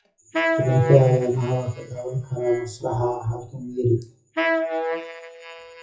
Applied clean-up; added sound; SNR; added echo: classical method WPE with log-MMSE.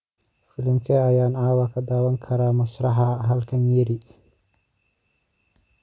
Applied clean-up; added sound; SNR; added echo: none; none; none; none.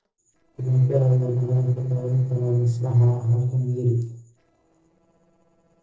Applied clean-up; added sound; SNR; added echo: neural separator model SepFormer DNS4.